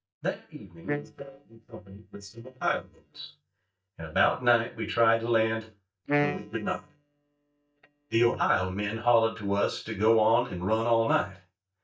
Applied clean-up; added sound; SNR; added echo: neural mask model DeepFilterNet 3.